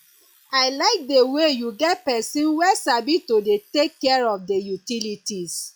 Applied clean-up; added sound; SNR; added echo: classical method log-MMSE.